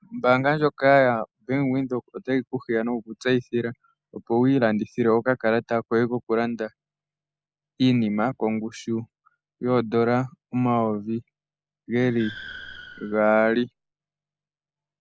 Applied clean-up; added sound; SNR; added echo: none; Car; 18 dB; none.